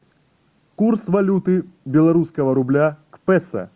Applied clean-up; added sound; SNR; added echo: none; none; none; none.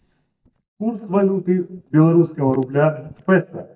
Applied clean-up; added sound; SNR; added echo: neural mask model DeepFilterNet 3.